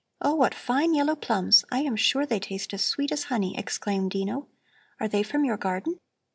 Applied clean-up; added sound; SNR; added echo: none; none; none; none.